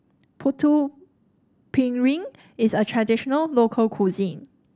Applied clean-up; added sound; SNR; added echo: none; none; none; none.